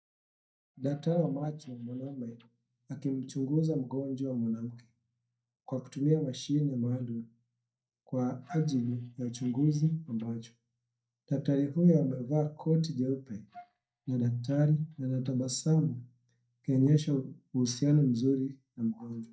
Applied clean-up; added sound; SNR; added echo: neural mask model DeepFilterNet 3.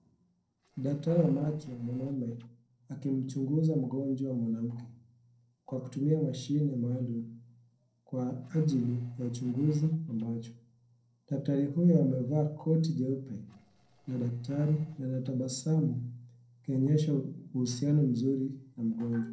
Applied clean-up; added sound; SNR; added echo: neural separator model SepFormer DNS4.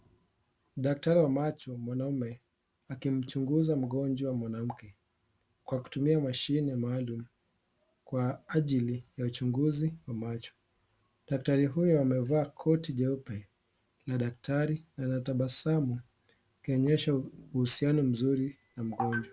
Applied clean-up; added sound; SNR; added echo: none; none; none; none.